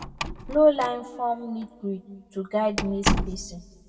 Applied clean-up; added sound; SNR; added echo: none; Slam; 5 dB; reverberation time 1.2 s.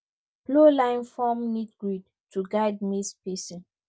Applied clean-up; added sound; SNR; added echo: none; none; none; none.